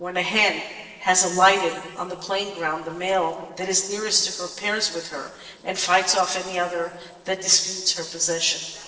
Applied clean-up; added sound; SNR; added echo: neural separator model SepFormer DNS4.